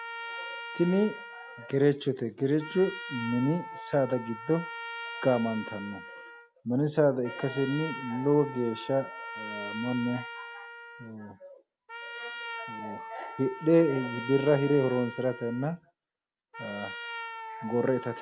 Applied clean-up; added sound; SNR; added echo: none; Trumpet; 11 dB; none.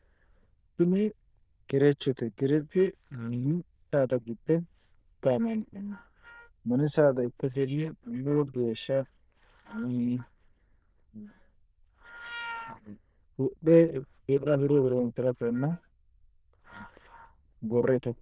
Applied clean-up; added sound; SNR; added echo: neural diffusion model UNIVERSE++.